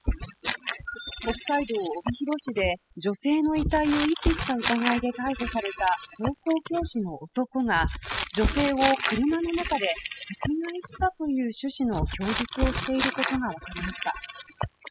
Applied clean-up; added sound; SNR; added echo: classical method spectral subtraction.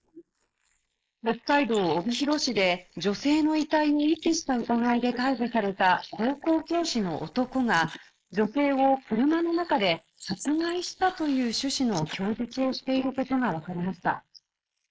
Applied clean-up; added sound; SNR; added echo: neural mask model Resemble Enhance denoiser.